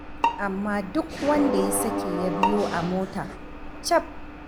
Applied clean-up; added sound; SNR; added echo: none; Mechanisms + Bowed string instrument; 2 dB; none.